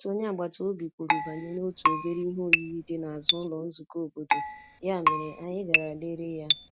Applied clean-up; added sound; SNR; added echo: none; Keyboard (musical); -4 dB; none.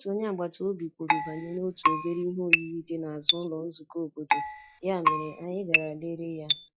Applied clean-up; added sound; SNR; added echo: classical method log-MMSE.